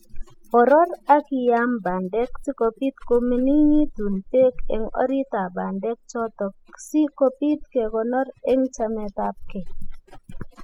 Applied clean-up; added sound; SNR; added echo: classical method spectral subtraction.